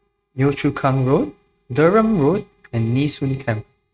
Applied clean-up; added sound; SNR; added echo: neural mask model RNNoise.